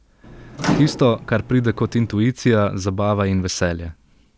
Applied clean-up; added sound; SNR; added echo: none; Microwave oven; 10 dB; none.